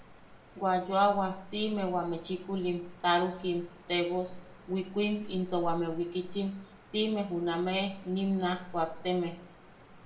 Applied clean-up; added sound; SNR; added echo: none; Cricket; 15 dB; reverberation time 0.6 s.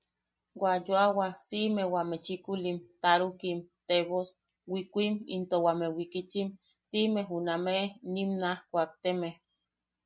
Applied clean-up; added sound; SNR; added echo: none; none; none; none.